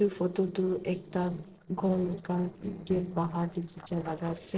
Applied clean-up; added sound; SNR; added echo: neural separator model SepFormer DNS4.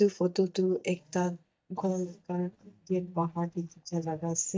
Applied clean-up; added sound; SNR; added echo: neural mask model DeepFilterNet 3.